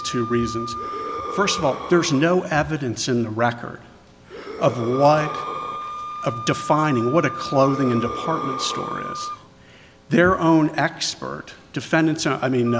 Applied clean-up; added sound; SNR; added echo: none; Breathing + Wind instrument, woodwind instrument; 10 dB; none.